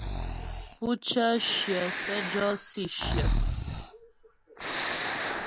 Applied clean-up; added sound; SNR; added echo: none; Breathing; -1 dB; none.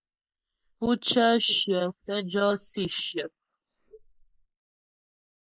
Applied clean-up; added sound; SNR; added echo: neural mask model Resemble Enhance denoiser.